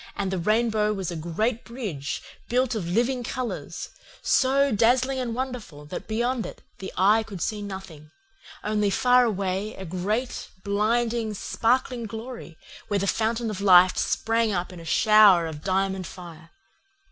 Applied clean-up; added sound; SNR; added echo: none; none; none; none.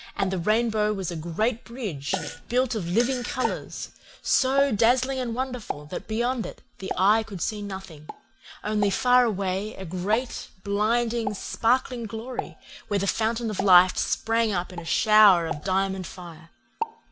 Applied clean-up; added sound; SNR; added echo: none; Explosion + Fart; 13 dB; none.